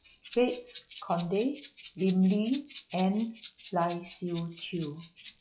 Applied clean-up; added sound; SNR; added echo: classical method log-MMSE.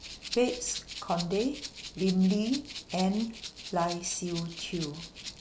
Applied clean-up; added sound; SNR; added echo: none; Rattle (instrument); 12 dB; none.